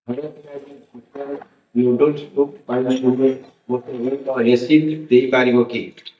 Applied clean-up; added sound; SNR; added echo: neural mask model DeepFilterNet 3.